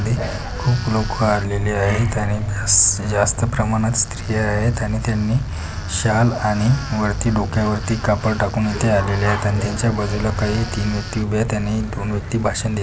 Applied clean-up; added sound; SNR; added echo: none; Tools; 19 dB; none.